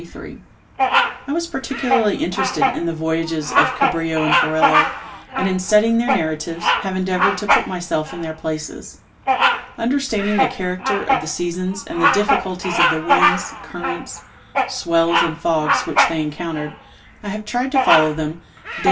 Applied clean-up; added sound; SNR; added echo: none; Bird vocalization, bird call, bird song; -1 dB; reverberation time 0.2 s.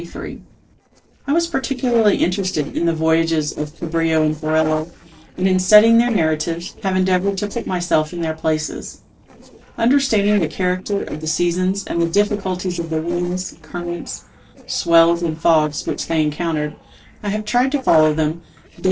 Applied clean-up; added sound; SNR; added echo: neural separator model SepFormer DNS4.